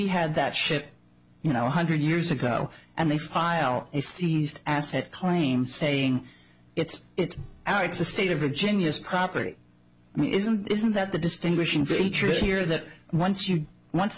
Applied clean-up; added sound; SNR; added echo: none; none; none; none.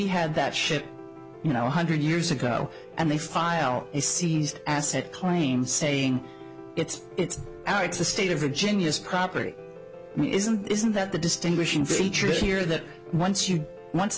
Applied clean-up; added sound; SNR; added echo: none; Piano; 17 dB; none.